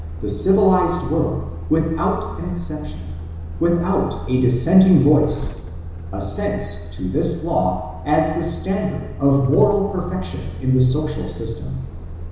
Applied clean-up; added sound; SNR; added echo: none; Truck; 10 dB; reverberation time 1.0 s.